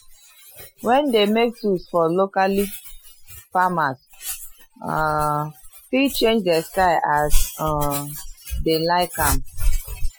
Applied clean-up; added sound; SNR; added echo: classical method Wiener filter.